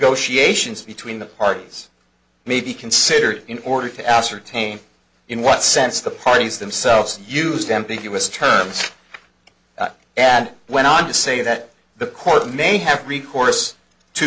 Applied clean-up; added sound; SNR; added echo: none; none; none; none.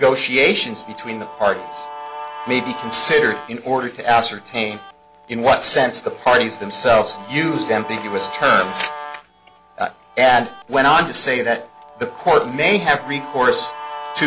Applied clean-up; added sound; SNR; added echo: none; Guitar; 15 dB; none.